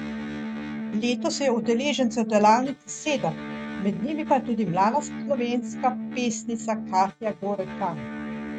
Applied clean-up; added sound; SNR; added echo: neural mask model RNNoise.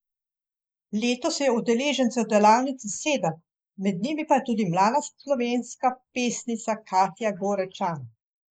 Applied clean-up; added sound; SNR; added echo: neural mask model Resemble Enhance denoiser.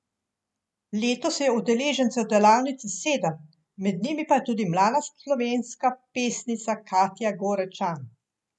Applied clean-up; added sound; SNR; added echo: none; none; none; none.